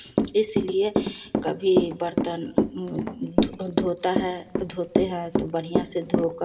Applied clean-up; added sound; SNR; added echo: none; Walk, footsteps / Run; 0 dB; reverberation time 0.7 s.